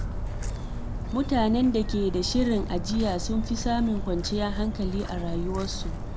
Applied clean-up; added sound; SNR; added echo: none; Walk, footsteps; 3 dB; none.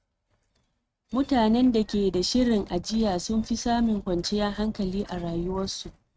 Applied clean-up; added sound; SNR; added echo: neural mask model RNNoise.